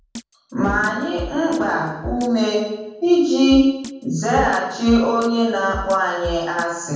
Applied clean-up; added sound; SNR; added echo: none; Drum kit; 16 dB; reverberation time 1.1 s.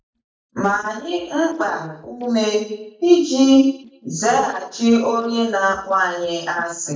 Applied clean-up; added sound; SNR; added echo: neural mask model DeepFilterNet 3.